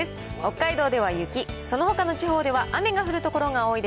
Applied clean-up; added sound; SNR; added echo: none; none; none; none.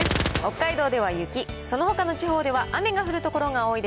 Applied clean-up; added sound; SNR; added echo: none; Gunshot, gunfire; 9 dB; none.